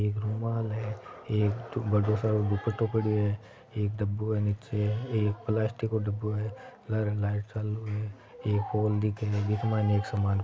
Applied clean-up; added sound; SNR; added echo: none; none; none; none.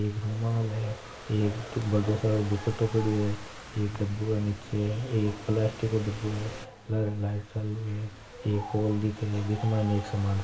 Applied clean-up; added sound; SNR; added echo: none; Rain / Thunderstorm; 16 dB; reverberation time 0.6 s.